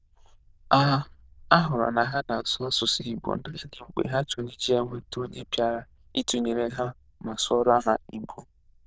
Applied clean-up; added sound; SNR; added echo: neural diffusion model UNIVERSE++.